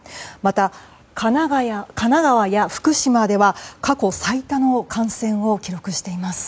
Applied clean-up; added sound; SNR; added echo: none; none; none; none.